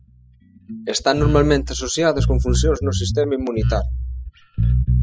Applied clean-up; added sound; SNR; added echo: classical method spectral subtraction.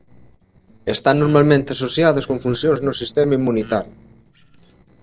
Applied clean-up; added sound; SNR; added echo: neural separator model SepFormer DNS4.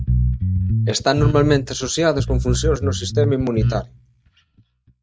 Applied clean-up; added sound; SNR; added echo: neural mask model RNNoise.